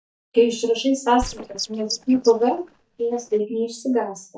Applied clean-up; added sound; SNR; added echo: neural mask model DeepFilterNet 3.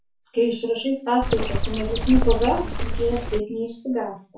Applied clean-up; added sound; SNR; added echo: none; Bird; -1 dB; reverberation time 0.3 s.